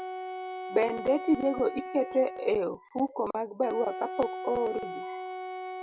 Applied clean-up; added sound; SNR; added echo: none; Wind instrument, woodwind instrument; 8 dB; none.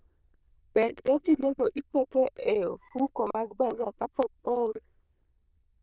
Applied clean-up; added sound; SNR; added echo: neural diffusion model UNIVERSE++.